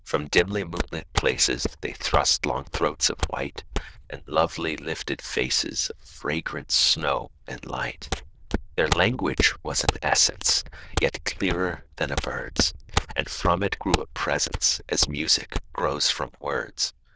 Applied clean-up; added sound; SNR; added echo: neural diffusion model UNIVERSE++.